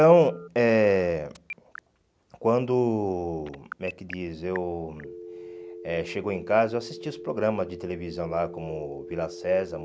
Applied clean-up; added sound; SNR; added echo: none; Telephone; 16 dB; none.